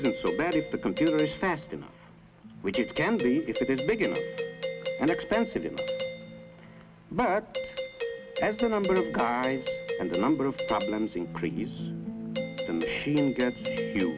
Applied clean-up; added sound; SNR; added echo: none; Doorbell; 5 dB; none.